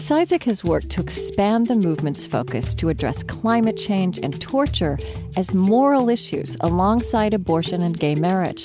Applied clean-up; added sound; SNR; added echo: none; none; none; none.